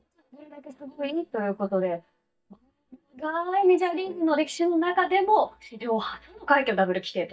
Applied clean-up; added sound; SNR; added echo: neural mask model DeepFilterNet 3.